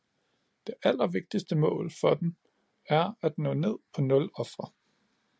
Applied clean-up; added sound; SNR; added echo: none; none; none; none.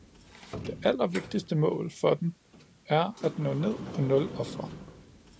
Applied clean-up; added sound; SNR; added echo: none; Sliding door; 13 dB; none.